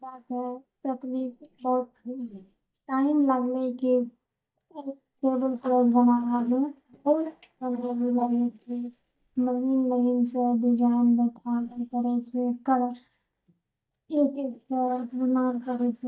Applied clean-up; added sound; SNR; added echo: neural mask model DeepFilterNet 3.